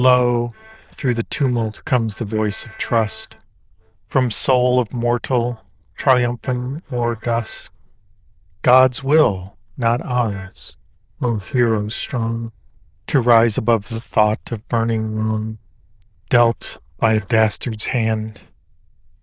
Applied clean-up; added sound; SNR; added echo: neural diffusion model UNIVERSE++.